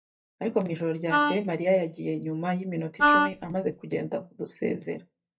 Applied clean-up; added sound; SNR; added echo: neural mask model DeepFilterNet 3.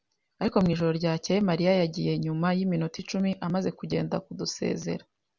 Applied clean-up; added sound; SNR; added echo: none; none; none; none.